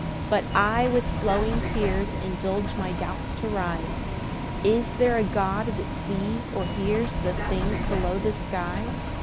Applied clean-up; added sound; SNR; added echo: none; Bus; 1 dB; none.